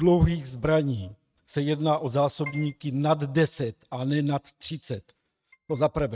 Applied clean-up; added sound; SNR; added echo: neural mask model RNNoise.